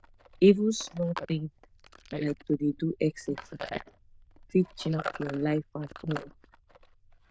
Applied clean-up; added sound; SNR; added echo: neural diffusion model UNIVERSE++.